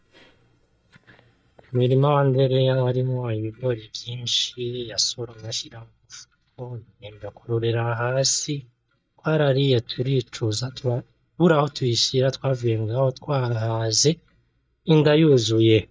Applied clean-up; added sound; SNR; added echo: neural mask model DeepFilterNet 3.